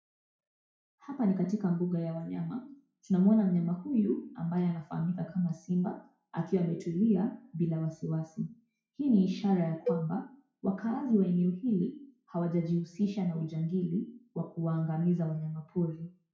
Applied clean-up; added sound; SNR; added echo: classical method WPE with log-MMSE.